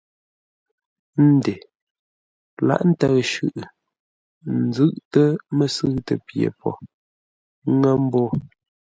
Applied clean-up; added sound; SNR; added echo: none; none; none; none.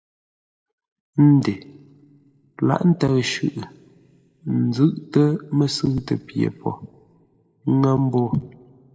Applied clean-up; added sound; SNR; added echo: none; none; none; reverberation time 0.7 s.